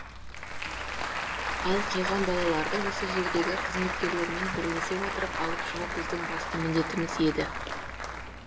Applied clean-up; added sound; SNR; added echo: none; Applause; 0 dB; none.